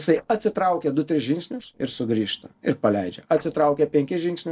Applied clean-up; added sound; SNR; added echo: neural separator model SepFormer DNS4.